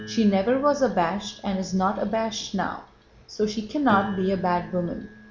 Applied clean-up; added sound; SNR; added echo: none; Piano; 15 dB; none.